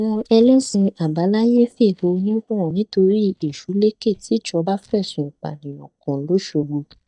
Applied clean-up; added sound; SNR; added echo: neural mask model DeepFilterNet 3.